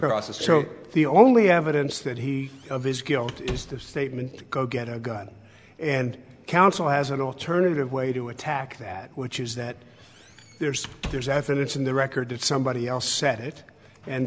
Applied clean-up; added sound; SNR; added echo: none; Squeak / Slam; 16 dB; none.